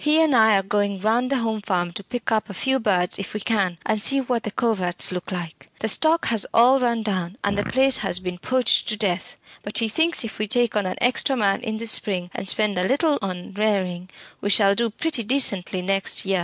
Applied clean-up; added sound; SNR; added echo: none; Fart; 12 dB; none.